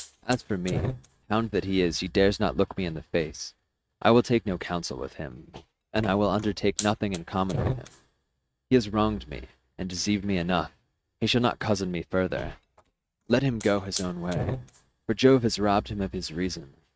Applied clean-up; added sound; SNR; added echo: neural mask model RNNoise.